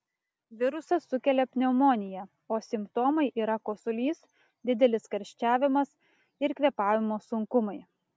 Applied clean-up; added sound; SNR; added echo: none; none; none; none.